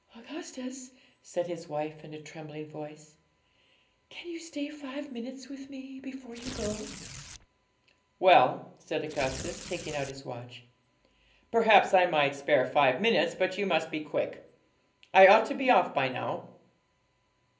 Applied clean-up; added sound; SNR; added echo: none; Tearing; 12 dB; reverberation time 0.5 s.